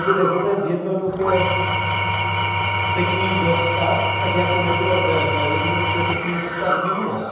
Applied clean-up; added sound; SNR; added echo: none; Engine / Tools; -1 dB; reverberation time 1.0 s.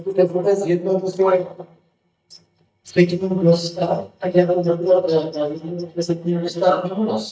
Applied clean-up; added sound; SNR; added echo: neural mask model DeepFilterNet 3.